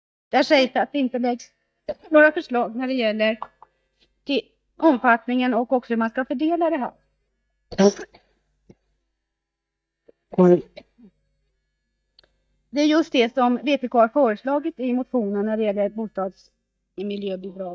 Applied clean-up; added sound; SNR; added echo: neural mask model DeepFilterNet 3.